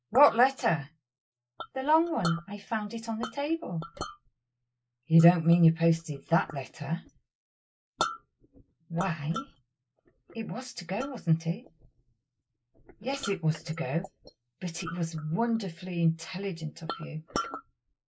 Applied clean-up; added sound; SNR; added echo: neural mask model Resemble Enhance denoiser.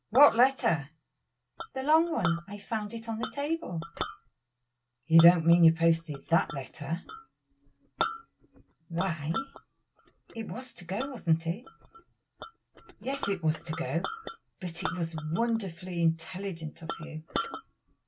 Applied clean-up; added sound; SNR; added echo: none; Chink, clink; 12 dB; none.